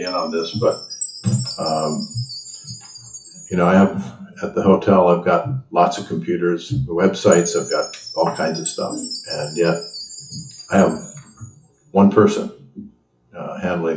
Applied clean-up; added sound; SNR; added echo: classical method WPE with log-MMSE.